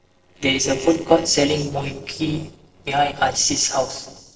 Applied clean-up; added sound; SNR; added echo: neural separator model SepFormer DNS4.